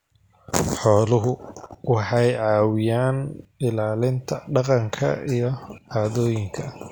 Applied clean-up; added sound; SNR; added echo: none; none; none; none.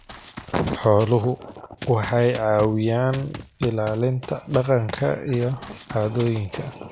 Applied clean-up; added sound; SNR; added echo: none; Run; 15 dB; none.